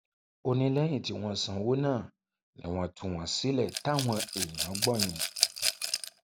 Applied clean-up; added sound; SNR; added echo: none; Rattle / Glass; 1 dB; none.